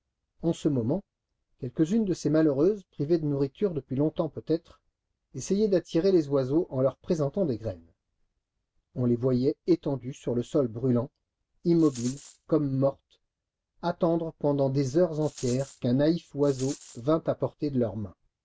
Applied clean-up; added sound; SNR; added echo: none; Rattle; 18 dB; none.